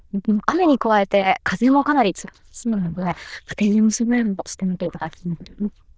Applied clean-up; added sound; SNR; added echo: neural diffusion model UNIVERSE++.